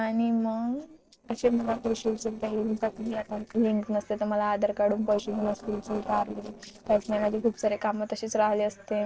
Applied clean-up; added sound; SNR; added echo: neural separator model SepFormer DNS4.